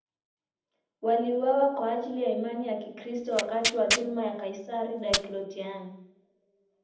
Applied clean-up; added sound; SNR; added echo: none; Tearing; 2 dB; reverberation time 0.8 s.